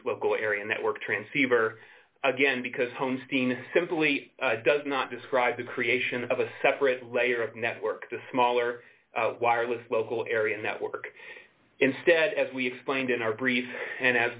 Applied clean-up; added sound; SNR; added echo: none; none; none; none.